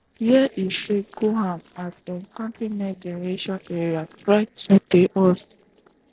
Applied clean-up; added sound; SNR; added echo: neural separator model SepFormer DNS4.